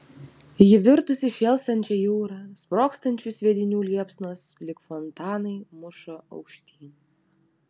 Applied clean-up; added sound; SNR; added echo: none; none; none; none.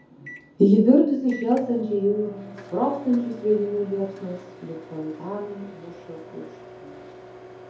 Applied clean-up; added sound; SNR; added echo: none; Microwave oven; 19 dB; reverberation time 0.6 s.